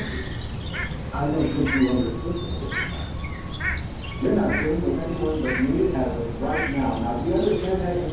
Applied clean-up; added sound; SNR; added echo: none; Bird; 4 dB; reverberation time 0.7 s.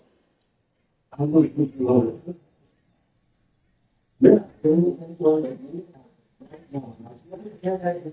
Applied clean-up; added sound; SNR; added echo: neural mask model DeepFilterNet 3.